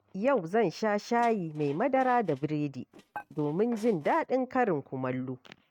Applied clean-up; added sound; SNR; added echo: neural mask model RNNoise.